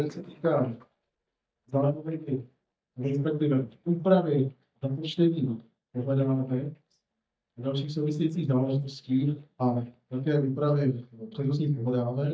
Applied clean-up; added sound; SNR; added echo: neural mask model DeepFilterNet 3.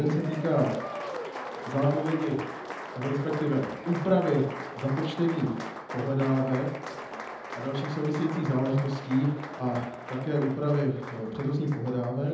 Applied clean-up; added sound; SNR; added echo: none; Applause; 10 dB; reverberation time 0.8 s.